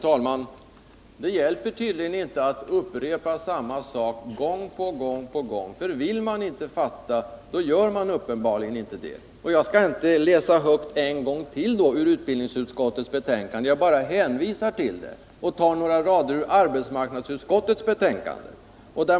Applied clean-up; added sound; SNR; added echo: none; none; none; none.